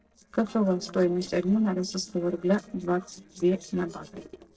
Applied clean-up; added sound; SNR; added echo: neural separator model SepFormer DNS4.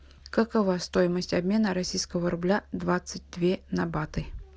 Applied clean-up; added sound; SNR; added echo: none; none; none; none.